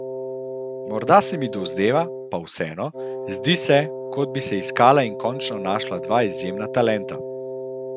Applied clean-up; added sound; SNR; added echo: none; Wind instrument, woodwind instrument; 8 dB; none.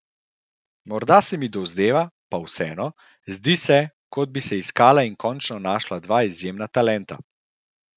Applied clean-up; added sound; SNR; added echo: none; none; none; none.